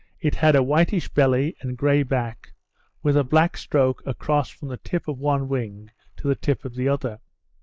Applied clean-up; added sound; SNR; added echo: neural mask model Resemble Enhance denoiser.